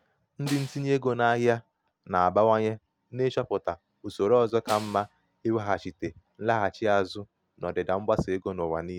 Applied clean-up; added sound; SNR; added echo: none; Snare drum; 19 dB; none.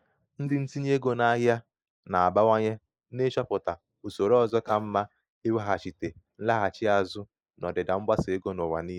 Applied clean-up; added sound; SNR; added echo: neural mask model Resemble Enhance denoiser.